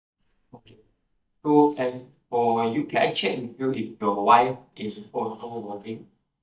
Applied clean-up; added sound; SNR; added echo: neural mask model DeepFilterNet 3.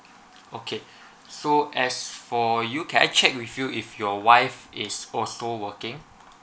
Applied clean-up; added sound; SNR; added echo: none; none; none; none.